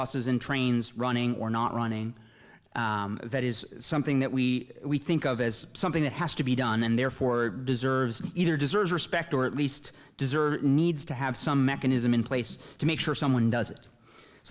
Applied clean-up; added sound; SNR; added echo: none; none; none; none.